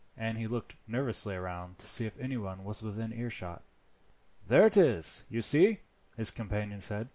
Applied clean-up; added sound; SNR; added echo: none; none; none; none.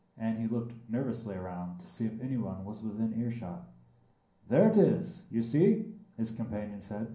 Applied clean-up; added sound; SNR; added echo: none; none; none; reverberation time 0.6 s.